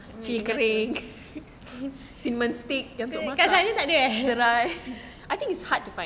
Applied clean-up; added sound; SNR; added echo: none; none; none; none.